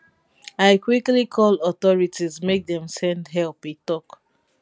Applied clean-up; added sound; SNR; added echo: none; none; none; none.